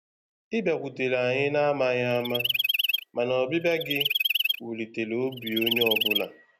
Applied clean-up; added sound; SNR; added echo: none; Chirp, tweet; 0 dB; none.